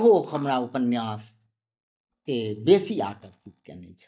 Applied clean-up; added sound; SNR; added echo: neural mask model DeepFilterNet 3.